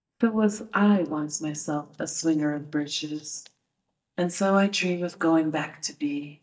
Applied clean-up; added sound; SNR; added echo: neural mask model DeepFilterNet 3.